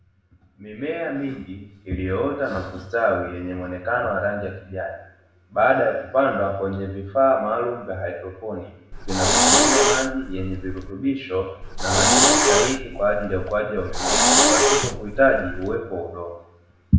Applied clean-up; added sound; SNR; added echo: none; Hiss; -5 dB; reverberation time 0.8 s.